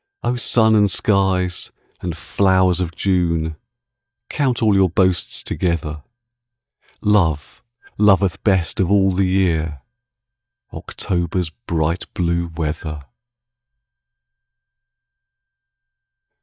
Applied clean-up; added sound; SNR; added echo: neural mask model DeepFilterNet 3.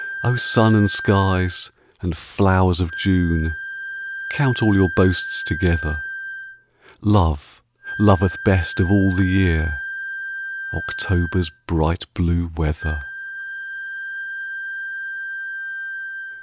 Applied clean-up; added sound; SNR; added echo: none; Wind instrument, woodwind instrument; 10 dB; none.